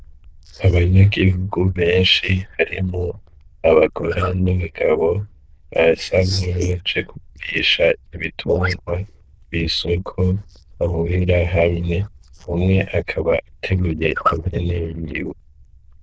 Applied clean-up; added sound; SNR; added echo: neural diffusion model UNIVERSE++.